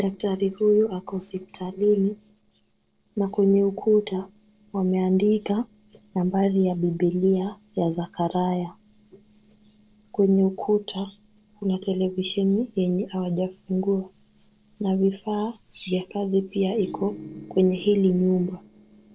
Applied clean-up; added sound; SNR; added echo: neural separator model SepFormer DNS4.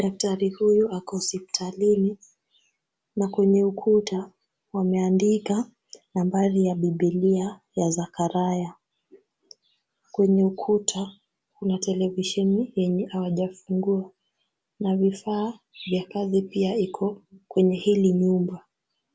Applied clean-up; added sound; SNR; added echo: none; none; none; none.